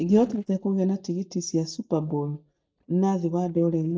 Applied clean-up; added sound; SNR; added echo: neural mask model DeepFilterNet 3.